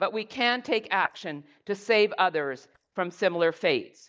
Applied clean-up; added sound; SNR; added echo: neural mask model DeepFilterNet 3.